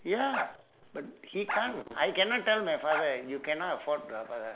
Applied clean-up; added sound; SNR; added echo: none; Bark; 8 dB; none.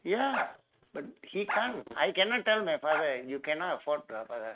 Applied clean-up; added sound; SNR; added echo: neural mask model RNNoise.